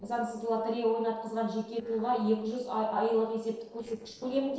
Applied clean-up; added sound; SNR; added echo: neural separator model SepFormer DNS4.